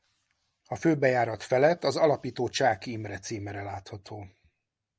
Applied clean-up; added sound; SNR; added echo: none; none; none; none.